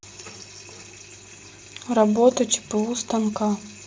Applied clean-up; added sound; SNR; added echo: none; none; none; none.